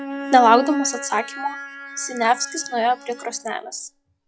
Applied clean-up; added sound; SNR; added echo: classical method log-MMSE.